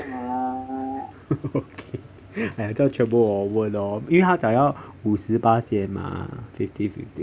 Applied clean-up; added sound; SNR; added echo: none; none; none; none.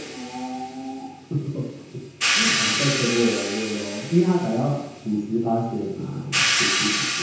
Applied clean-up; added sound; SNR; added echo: none; Hi-hat; 1 dB; reverberation time 0.9 s.